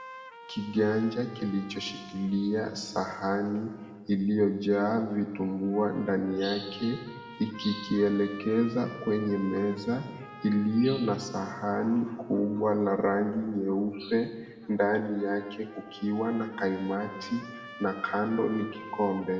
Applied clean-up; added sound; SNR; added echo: none; Trumpet; 19 dB; reverberation time 1.3 s.